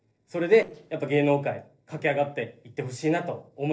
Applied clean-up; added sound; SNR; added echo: neural separator model SepFormer DNS4.